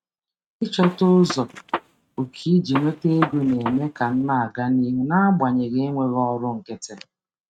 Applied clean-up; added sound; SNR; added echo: neural mask model RNNoise.